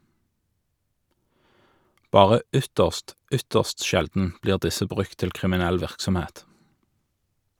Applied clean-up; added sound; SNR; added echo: none; none; none; none.